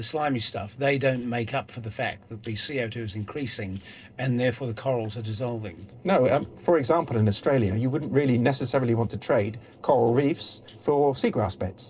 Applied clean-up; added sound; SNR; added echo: neural separator model SepFormer DNS4.